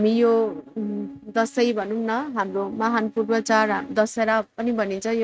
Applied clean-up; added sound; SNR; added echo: neural mask model RNNoise.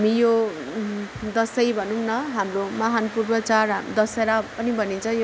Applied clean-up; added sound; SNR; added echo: none; none; none; none.